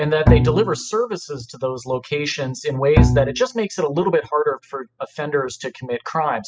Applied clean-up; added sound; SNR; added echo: classical method spectral subtraction.